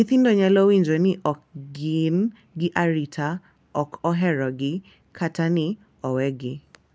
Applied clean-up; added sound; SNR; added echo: none; none; none; none.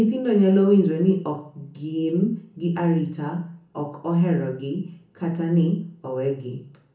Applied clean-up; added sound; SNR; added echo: none; none; none; reverberation time 0.7 s.